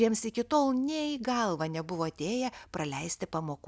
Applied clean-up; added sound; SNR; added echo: none; none; none; none.